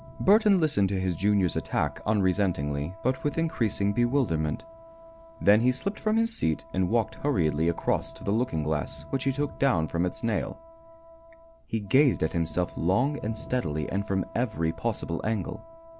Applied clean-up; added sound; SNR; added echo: none; Wind instrument, woodwind instrument + Thunder / Wind; 18 dB; none.